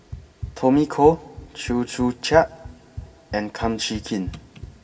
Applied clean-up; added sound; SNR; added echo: none; Run; 15 dB; reverberation time 2.4 s.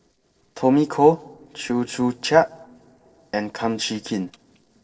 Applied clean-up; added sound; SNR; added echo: neural separator model SepFormer DNS4.